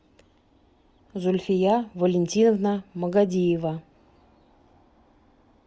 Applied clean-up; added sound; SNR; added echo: none; none; none; none.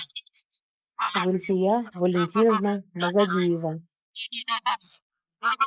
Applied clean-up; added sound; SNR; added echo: neural mask model Resemble Enhance denoiser.